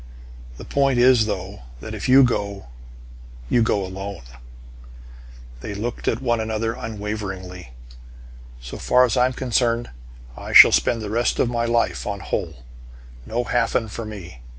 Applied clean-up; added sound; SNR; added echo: none; none; none; none.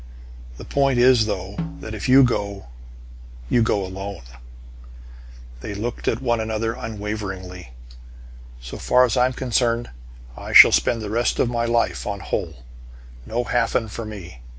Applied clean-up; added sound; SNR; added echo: none; Snare drum; 12 dB; none.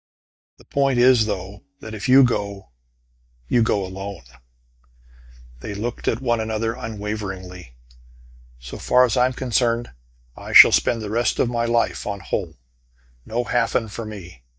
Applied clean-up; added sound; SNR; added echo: neural mask model DeepFilterNet 3.